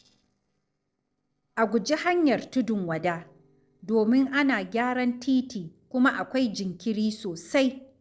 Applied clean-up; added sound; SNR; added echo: neural separator model SepFormer DNS4.